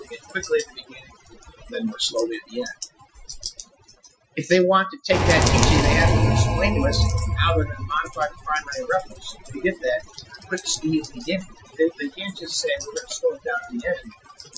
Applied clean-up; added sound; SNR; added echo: classical method Wiener filter.